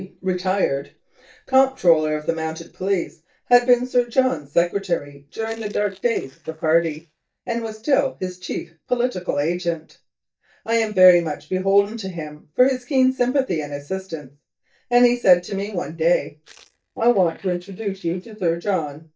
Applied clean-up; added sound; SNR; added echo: neural mask model DeepFilterNet 3.